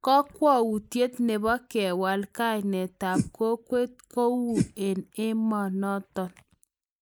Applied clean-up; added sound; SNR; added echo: neural mask model Resemble Enhance denoiser.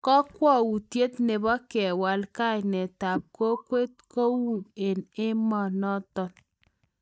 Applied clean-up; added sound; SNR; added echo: neural mask model DeepFilterNet 3.